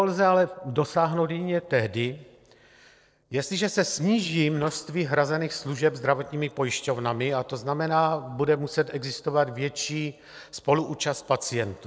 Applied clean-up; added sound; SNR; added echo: neural separator model SepFormer DNS4.